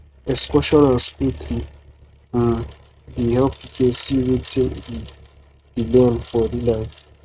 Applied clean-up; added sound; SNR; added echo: neural mask model RNNoise.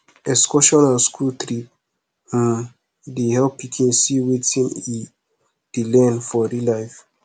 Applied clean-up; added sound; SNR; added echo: none; none; none; none.